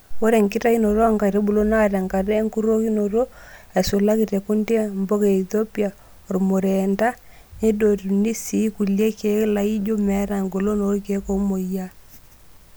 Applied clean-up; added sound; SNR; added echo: none; none; none; none.